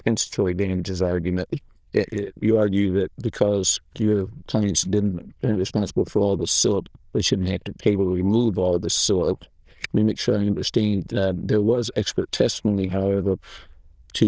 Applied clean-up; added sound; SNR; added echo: neural diffusion model UNIVERSE++.